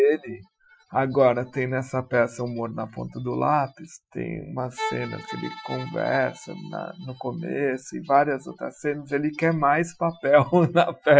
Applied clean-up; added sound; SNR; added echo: classical method Wiener filter.